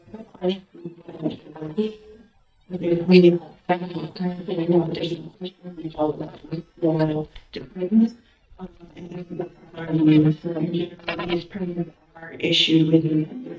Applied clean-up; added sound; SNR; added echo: neural mask model DeepFilterNet 3.